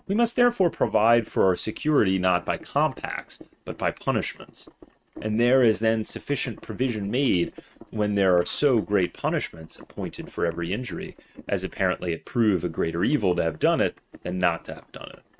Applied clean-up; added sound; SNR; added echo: neural mask model RNNoise.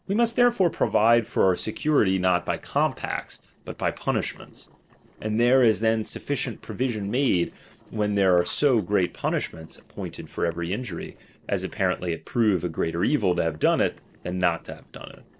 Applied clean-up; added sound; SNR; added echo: neural separator model SepFormer DNS4.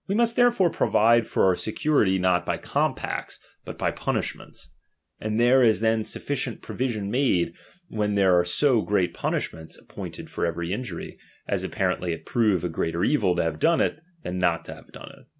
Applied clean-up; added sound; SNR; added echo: none; none; none; none.